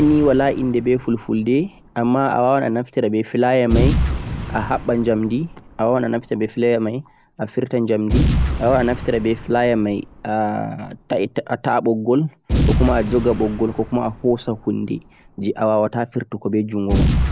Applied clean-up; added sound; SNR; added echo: none; Boom; 5 dB; none.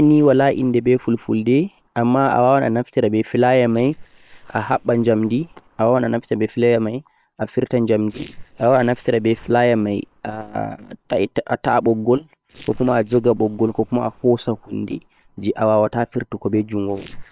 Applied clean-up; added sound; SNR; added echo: neural separator model SepFormer WHAM!.